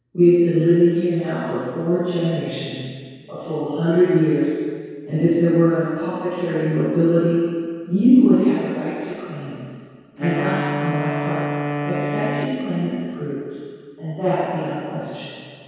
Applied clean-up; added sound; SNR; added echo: none; Wind instrument, woodwind instrument; 5 dB; reverberation time 2.0 s.